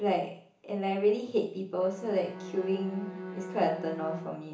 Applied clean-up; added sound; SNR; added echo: none; Bowed string instrument; 12 dB; reverberation time 0.8 s.